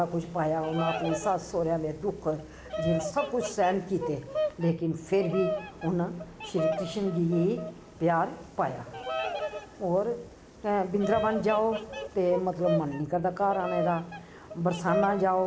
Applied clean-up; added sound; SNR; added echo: none; Bird vocalization, bird call, bird song; 7 dB; none.